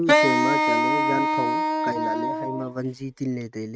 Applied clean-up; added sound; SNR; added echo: neural mask model RNNoise.